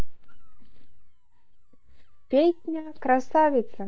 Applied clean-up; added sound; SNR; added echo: neural mask model DeepFilterNet 3.